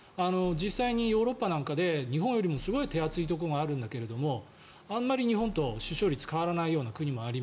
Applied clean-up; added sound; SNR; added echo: none; Alarm; 16 dB; none.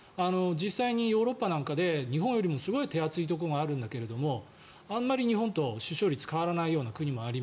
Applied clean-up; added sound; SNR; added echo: none; none; none; none.